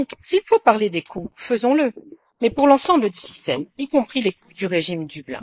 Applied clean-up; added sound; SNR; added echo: neural mask model Resemble Enhance denoiser.